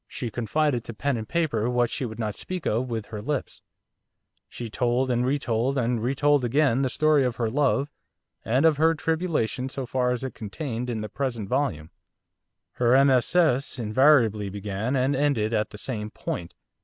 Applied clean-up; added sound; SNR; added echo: none; none; none; none.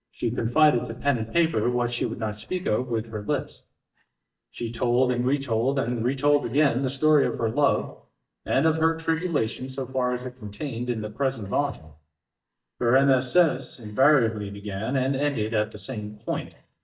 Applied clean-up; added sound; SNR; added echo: neural mask model DeepFilterNet 3.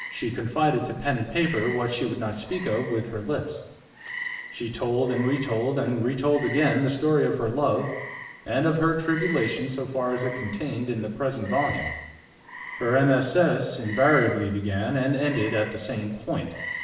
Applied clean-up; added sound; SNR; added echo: none; Frog; 13 dB; reverberation time 0.9 s.